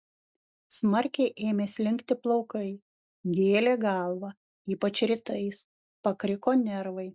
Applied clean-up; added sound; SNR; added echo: none; none; none; none.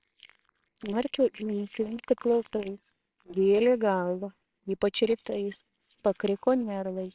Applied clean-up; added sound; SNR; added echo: neural separator model SepFormer WHAMR!.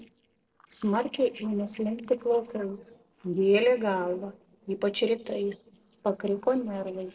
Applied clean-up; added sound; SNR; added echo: neural separator model SepFormer DNS4.